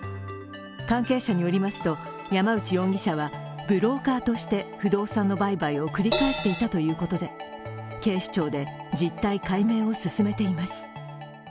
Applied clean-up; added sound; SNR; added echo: none; Crash cymbal; 2 dB; none.